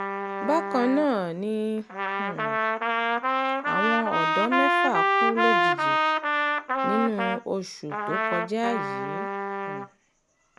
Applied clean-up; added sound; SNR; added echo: none; Trumpet; -3 dB; none.